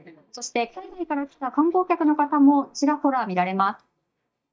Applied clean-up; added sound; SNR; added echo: neural mask model DeepFilterNet 3.